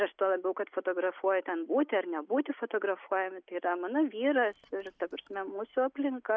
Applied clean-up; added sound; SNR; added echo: none; none; none; none.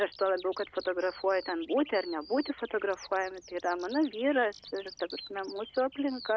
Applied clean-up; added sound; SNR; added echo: none; Bird vocalization, bird call, bird song; 18 dB; none.